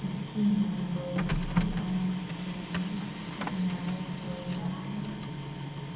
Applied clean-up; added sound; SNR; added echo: none; Printer; 2 dB; reverberation time 1.2 s.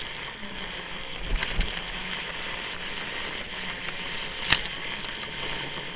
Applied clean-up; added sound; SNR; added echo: neural separator model SepFormer WHAMR!.